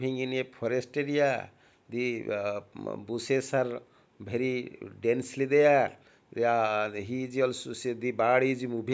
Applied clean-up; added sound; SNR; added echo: none; none; none; none.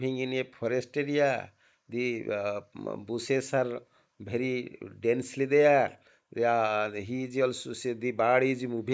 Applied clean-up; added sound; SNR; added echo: neural mask model Resemble Enhance denoiser.